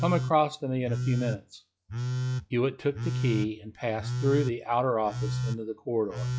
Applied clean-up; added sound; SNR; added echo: classical method log-MMSE.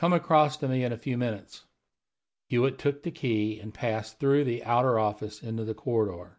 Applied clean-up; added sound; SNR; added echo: none; none; none; none.